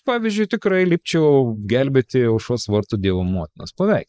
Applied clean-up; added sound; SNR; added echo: neural mask model Resemble Enhance denoiser.